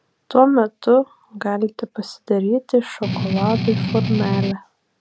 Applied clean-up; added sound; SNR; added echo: none; Strum; 2 dB; none.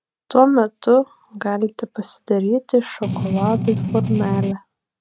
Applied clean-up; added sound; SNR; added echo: neural mask model RNNoise.